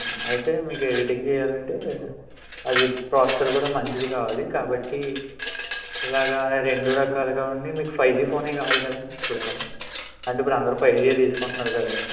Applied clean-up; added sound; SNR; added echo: none; Glass; 6 dB; reverberation time 1.2 s.